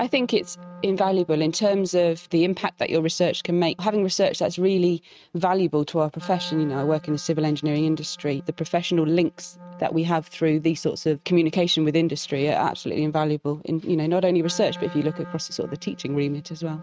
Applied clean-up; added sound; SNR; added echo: neural mask model RNNoise.